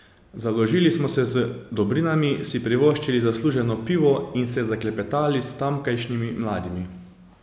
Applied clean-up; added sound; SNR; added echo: none; none; none; none.